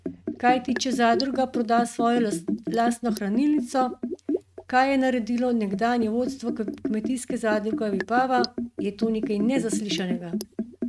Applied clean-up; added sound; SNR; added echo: neural mask model RNNoise.